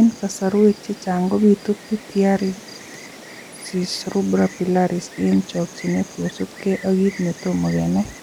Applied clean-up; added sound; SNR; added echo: none; Insect; 18 dB; none.